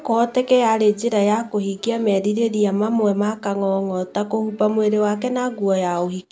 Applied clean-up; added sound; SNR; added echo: none; none; none; none.